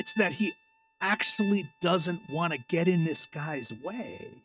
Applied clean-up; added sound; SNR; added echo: neural mask model RNNoise.